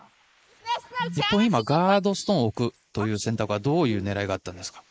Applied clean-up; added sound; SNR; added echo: neural mask model Resemble Enhance denoiser.